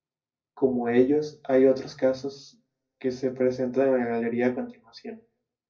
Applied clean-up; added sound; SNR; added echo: none; none; none; reverberation time 0.4 s.